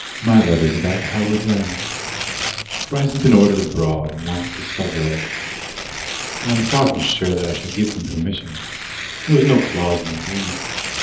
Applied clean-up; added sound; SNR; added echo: none; Tearing; 8 dB; reverberation time 1.2 s.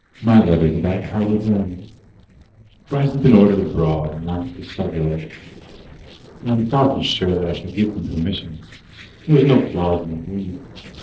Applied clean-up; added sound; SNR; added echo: neural separator model SepFormer DNS4.